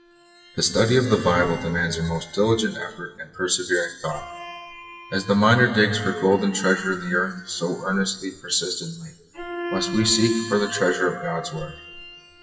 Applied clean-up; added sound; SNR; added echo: classical method WPE with log-MMSE.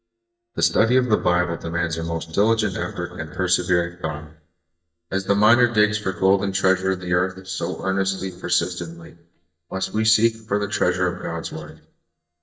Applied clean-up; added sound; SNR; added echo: neural mask model DeepFilterNet 3.